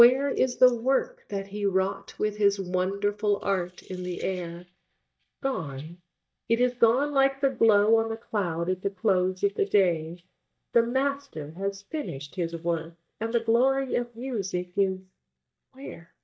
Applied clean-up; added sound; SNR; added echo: neural mask model DeepFilterNet 3.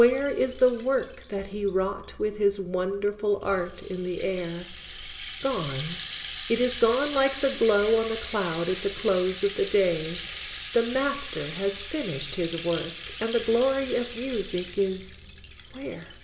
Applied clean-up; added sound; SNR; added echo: none; Rattle (instrument); 10 dB; reverberation time 0.9 s.